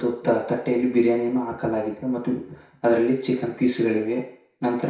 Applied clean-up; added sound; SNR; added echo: none; none; none; reverberation time 0.6 s.